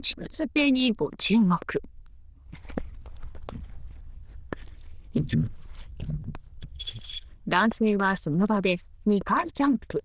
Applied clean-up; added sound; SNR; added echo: neural diffusion model UNIVERSE++.